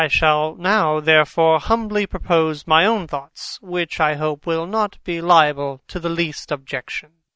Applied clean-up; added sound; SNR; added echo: none; none; none; none.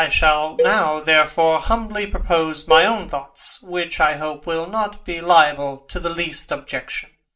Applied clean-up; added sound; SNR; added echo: none; Cowbell; 7 dB; reverberation time 0.3 s.